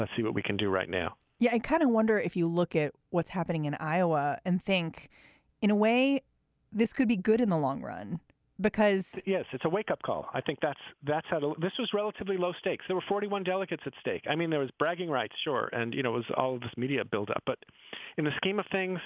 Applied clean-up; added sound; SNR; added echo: none; none; none; none.